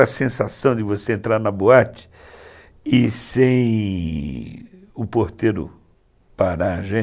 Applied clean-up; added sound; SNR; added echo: none; none; none; none.